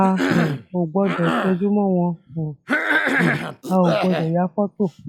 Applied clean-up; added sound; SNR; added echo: classical method log-MMSE.